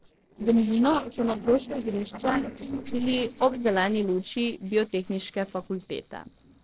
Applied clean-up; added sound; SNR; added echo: neural separator model SepFormer DNS4.